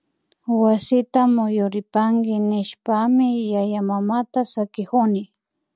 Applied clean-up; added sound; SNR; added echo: none; none; none; none.